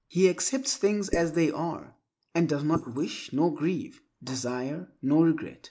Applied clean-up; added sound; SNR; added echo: neural mask model Resemble Enhance denoiser.